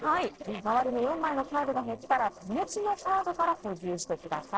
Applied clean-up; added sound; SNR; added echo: neural separator model SepFormer DNS4.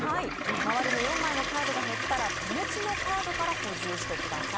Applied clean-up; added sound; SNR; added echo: none; Toilet flush; -1 dB; none.